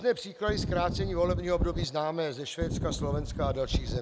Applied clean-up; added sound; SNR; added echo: none; Wind; 0 dB; none.